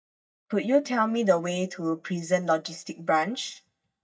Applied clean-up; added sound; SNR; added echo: neural mask model DeepFilterNet 3.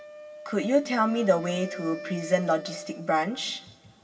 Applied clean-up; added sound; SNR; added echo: none; Wind instrument, woodwind instrument; 14 dB; reverberation time 1.7 s.